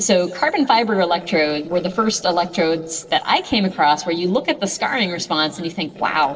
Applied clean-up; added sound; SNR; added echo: neural separator model SepFormer DNS4.